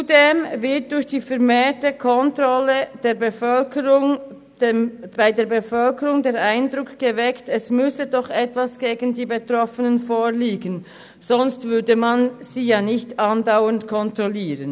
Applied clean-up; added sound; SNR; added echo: none; none; none; none.